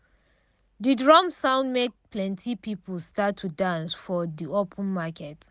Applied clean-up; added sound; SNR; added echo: none; none; none; none.